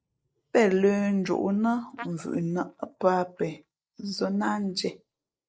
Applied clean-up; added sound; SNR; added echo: neural mask model Resemble Enhance denoiser.